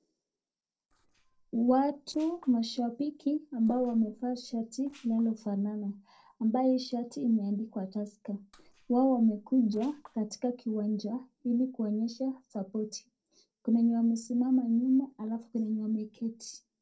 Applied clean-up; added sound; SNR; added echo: neural separator model SepFormer DNS4.